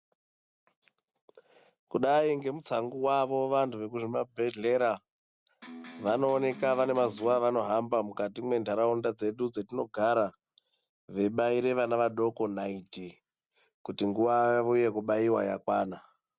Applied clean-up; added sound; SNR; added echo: none; Electric guitar; 16 dB; none.